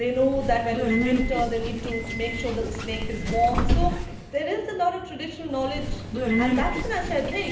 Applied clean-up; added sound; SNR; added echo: none; Subway, metro, underground; 0 dB; reverberation time 0.8 s.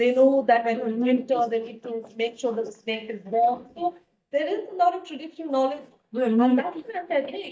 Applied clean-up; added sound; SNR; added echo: neural mask model DeepFilterNet 3.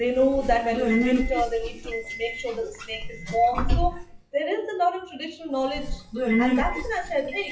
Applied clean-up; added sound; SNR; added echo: classical method WPE with log-MMSE.